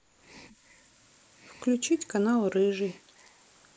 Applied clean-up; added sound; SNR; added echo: neural mask model Resemble Enhance denoiser.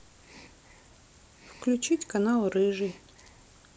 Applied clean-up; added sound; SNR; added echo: none; none; none; none.